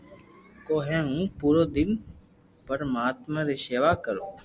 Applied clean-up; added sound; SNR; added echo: none; none; none; none.